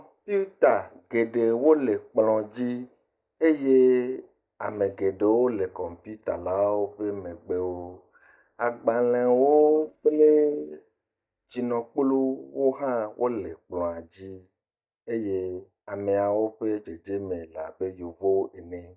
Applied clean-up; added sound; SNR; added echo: neural mask model DeepFilterNet 3.